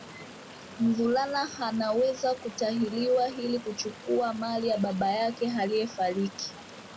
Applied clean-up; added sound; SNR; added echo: none; Stream; 17 dB; none.